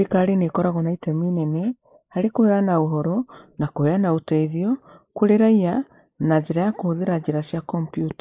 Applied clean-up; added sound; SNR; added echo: neural mask model Resemble Enhance denoiser.